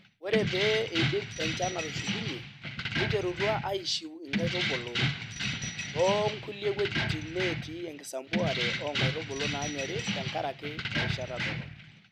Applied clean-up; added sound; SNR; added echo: none; Keys jangling; -1 dB; none.